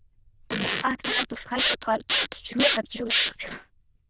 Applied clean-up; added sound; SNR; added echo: neural diffusion model UNIVERSE++.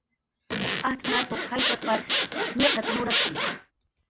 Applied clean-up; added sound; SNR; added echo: none; Zipper (clothing) / Sawing; -3 dB; none.